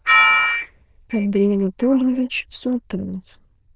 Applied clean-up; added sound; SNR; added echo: neural diffusion model UNIVERSE++.